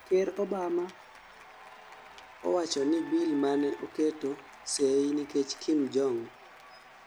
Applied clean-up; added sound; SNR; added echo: none; Applause / Cheering + Wind instrument, woodwind instrument; 19 dB; none.